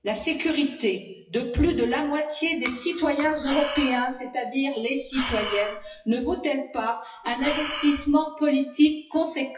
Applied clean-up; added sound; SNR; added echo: classical method WPE with log-MMSE.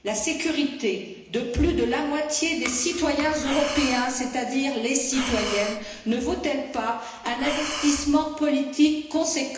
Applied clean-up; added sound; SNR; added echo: none; Breathing; 9 dB; reverberation time 1.0 s.